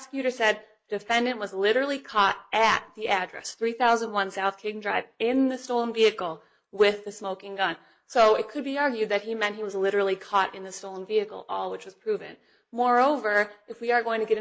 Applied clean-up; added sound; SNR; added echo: neural mask model Resemble Enhance denoiser.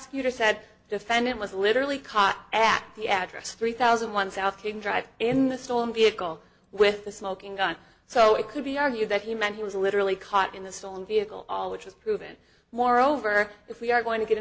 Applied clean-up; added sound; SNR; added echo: none; none; none; none.